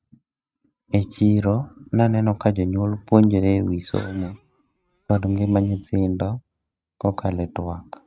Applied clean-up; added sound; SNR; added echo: neural mask model RNNoise.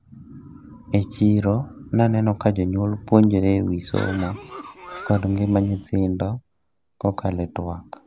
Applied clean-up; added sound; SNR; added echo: none; Cough; 15 dB; none.